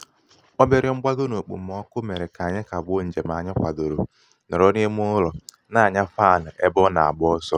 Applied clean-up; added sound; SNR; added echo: none; none; none; none.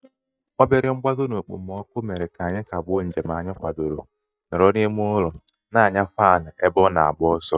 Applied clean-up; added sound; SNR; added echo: neural mask model DeepFilterNet 3.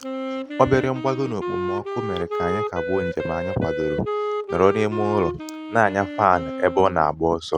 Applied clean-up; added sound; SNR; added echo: none; Wind instrument, woodwind instrument; 6 dB; none.